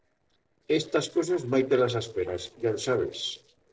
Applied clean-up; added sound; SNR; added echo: neural separator model SepFormer DNS4.